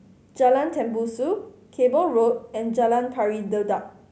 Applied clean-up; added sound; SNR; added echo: none; none; none; none.